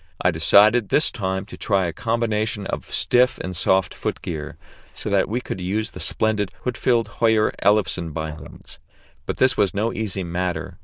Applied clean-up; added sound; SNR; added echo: neural diffusion model UNIVERSE++.